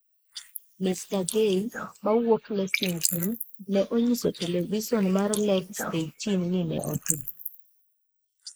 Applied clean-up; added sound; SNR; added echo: neural mask model Resemble Enhance denoiser.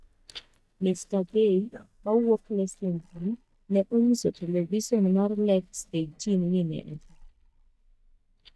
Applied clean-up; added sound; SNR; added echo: neural mask model DeepFilterNet 3.